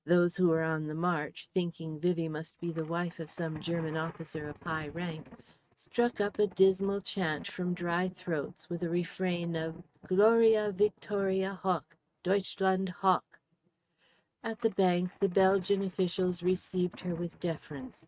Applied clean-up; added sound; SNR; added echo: neural mask model RNNoise.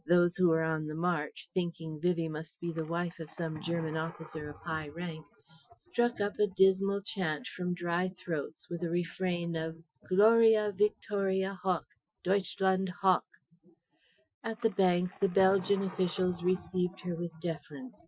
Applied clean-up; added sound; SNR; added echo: classical method Wiener filter.